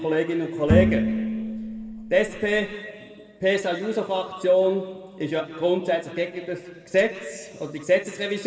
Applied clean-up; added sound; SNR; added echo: none; Bowed string instrument; 0 dB; reverberation time 1.6 s.